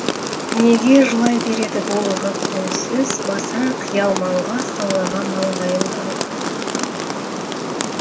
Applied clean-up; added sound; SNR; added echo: none; Rain; 3 dB; reverberation time 0.1 s.